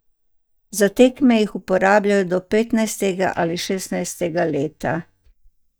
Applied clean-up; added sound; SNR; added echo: neural mask model DeepFilterNet 3.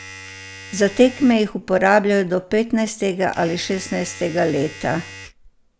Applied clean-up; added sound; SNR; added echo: none; Domestic sounds, home sounds; 18 dB; none.